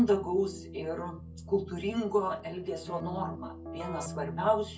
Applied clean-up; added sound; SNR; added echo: none; Keyboard (musical); 11 dB; reverberation time 0.2 s.